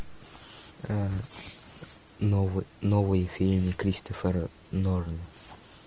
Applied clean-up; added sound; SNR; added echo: none; none; none; none.